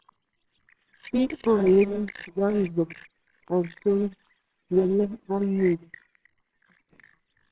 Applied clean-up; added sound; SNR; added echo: neural separator model SepFormer WHAMR!.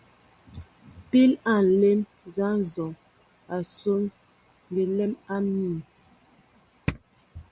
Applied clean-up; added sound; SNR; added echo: none; none; none; none.